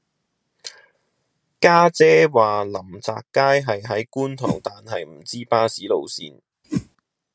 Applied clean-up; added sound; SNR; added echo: none; Whoosh, swoosh, swish; 6 dB; none.